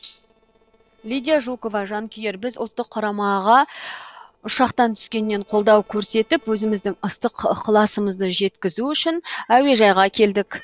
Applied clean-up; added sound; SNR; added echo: neural separator model SepFormer DNS4.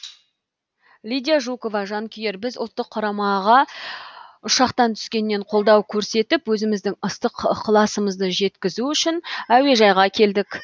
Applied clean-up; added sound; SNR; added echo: none; none; none; none.